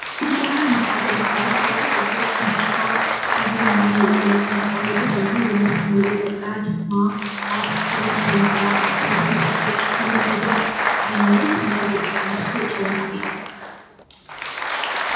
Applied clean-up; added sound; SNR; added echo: none; Applause; 0 dB; reverberation time 1.1 s.